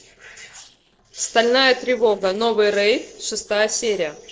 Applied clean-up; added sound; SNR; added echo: neural separator model SepFormer DNS4.